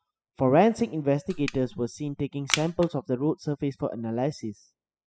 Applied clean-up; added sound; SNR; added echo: classical method spectral subtraction.